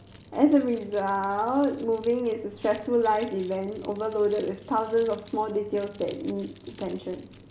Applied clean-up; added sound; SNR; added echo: none; Keys jangling; 19 dB; none.